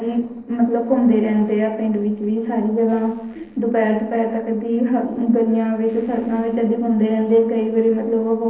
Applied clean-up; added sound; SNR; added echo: neural separator model SepFormer DNS4.